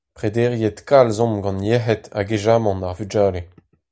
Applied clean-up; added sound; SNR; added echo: none; none; none; none.